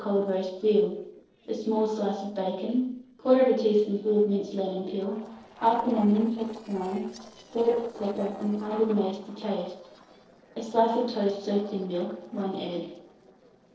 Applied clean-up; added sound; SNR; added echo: neural separator model SepFormer DNS4.